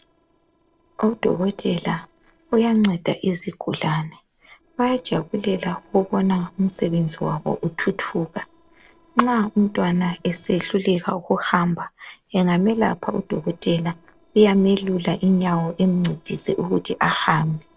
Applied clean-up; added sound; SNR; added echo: neural separator model SepFormer DNS4.